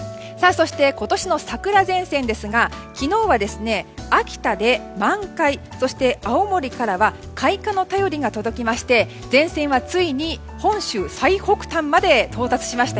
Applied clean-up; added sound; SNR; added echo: none; none; none; none.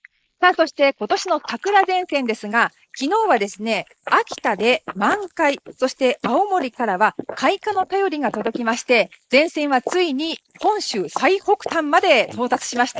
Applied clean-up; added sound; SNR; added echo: neural mask model Resemble Enhance denoiser.